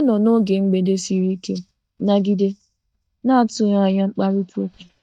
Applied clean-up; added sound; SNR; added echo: neural mask model DeepFilterNet 3.